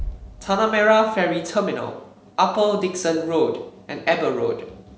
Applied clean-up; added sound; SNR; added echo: none; Bass drum; 19 dB; none.